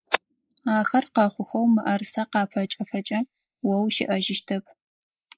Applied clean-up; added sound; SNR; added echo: neural mask model Resemble Enhance denoiser.